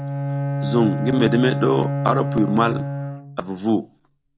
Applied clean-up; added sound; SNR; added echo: none; Bowed string instrument; 3 dB; none.